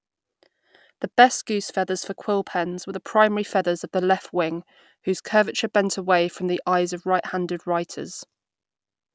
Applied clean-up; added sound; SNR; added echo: none; none; none; none.